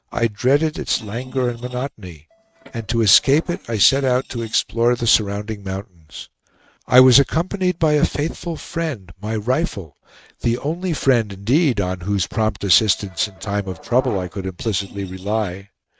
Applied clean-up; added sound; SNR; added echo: neural mask model RNNoise.